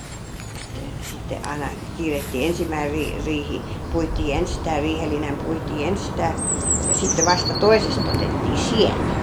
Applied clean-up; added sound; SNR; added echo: none; Chirp, tweet; 0 dB; none.